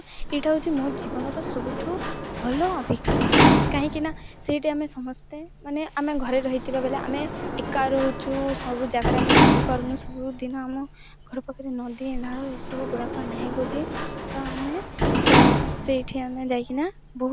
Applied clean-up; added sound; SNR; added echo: none; Sliding door; -3 dB; none.